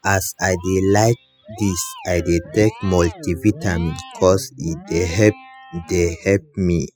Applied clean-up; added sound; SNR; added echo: classical method spectral subtraction.